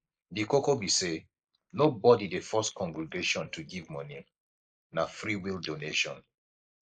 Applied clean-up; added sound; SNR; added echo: neural mask model Resemble Enhance denoiser.